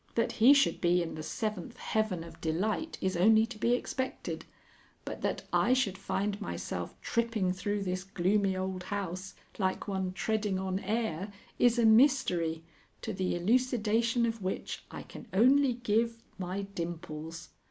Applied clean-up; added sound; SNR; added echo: none; none; none; none.